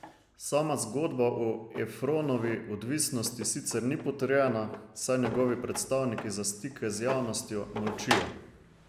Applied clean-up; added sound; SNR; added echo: none; Drawer open or close; 10 dB; none.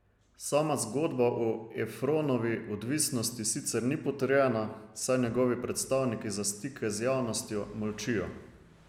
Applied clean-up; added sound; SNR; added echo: none; none; none; none.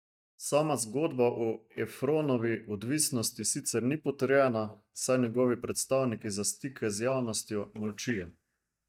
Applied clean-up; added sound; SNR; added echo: neural mask model DeepFilterNet 3.